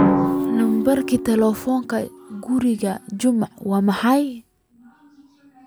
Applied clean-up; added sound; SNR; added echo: none; Drum; 5 dB; none.